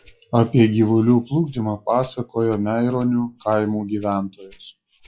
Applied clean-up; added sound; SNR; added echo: classical method log-MMSE.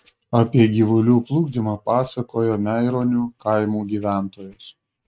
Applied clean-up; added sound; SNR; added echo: neural mask model RNNoise.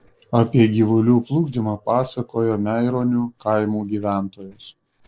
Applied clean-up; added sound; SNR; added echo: neural separator model SepFormer DNS4.